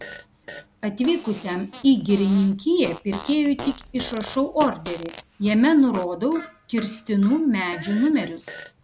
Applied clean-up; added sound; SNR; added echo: none; Fart; 17 dB; none.